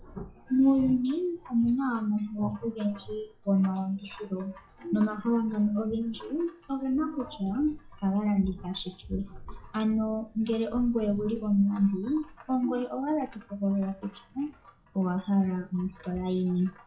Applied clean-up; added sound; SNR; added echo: classical method WPE with log-MMSE.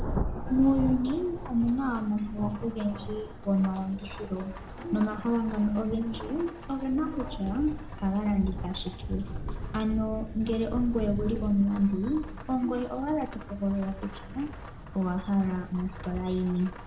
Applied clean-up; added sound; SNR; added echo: none; Rain / Thunderstorm; 8 dB; reverberation time 0.6 s.